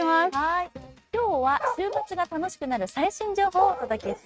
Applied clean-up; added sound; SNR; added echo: neural mask model RNNoise.